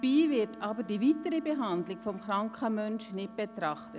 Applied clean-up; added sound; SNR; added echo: none; Wind instrument, woodwind instrument; 17 dB; none.